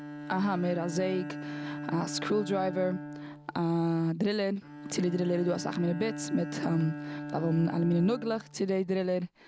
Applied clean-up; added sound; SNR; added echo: none; Bowed string instrument; 10 dB; none.